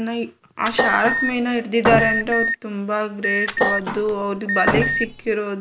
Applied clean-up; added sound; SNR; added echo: none; Thump, thud + Alarm; 1 dB; none.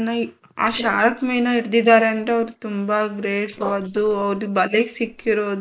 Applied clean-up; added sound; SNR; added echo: neural mask model Resemble Enhance denoiser.